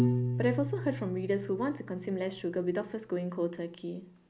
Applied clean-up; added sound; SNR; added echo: none; Piano; 3 dB; none.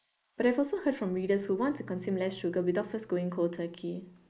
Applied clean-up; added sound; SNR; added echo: neural mask model Resemble Enhance denoiser.